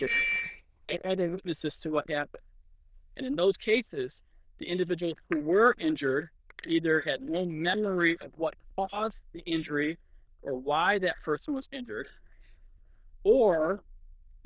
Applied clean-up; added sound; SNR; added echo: neural diffusion model UNIVERSE++.